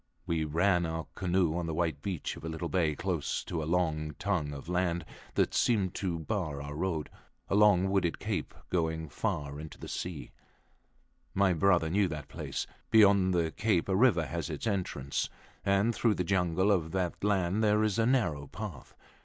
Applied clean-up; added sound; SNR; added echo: none; none; none; none.